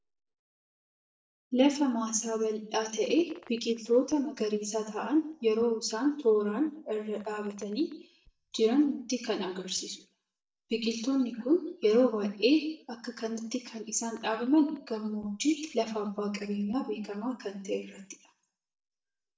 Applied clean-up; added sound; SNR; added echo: neural mask model DeepFilterNet 3.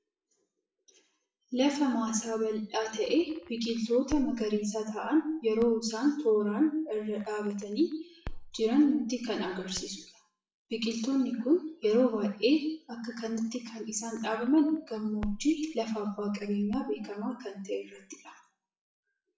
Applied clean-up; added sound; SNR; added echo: classical method WPE with log-MMSE.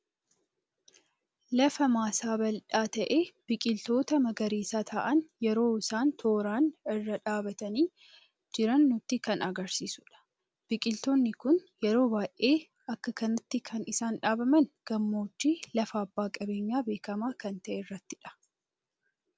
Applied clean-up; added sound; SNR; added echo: none; none; none; none.